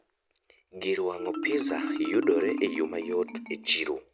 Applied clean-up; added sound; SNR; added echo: none; Marimba, xylophone; 5 dB; none.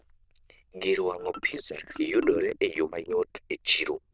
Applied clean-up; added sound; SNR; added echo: neural diffusion model UNIVERSE++.